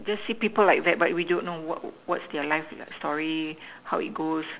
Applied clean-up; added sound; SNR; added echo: none; none; none; none.